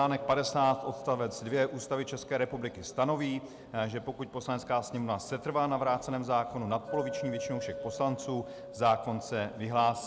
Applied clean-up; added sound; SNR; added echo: none; Chink, clink; 13 dB; none.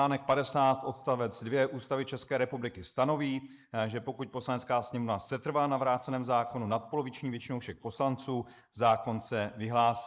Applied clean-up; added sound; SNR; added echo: neural mask model Resemble Enhance denoiser.